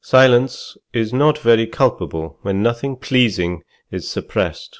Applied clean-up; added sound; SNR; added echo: none; none; none; none.